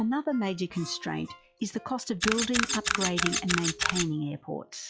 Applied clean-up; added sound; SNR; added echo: classical method log-MMSE.